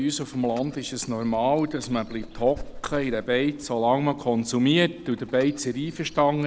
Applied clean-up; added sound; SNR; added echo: none; Dog; 18 dB; none.